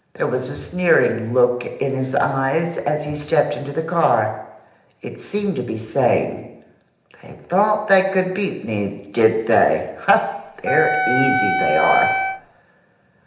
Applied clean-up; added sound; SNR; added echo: none; Wind instrument, woodwind instrument; 0 dB; reverberation time 0.8 s.